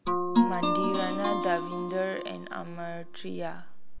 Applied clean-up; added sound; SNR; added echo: none; Guitar; -4 dB; none.